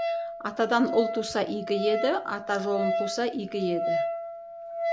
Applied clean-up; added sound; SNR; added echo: none; Wind instrument, woodwind instrument; 3 dB; none.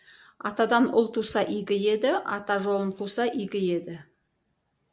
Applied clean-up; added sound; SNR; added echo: none; none; none; none.